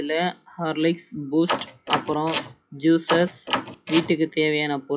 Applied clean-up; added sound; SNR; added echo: classical method WPE with log-MMSE.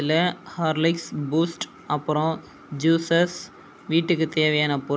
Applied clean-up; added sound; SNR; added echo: none; none; none; none.